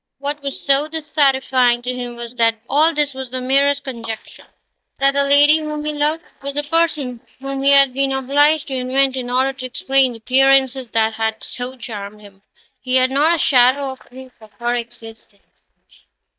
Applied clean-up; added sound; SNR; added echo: neural mask model DeepFilterNet 3.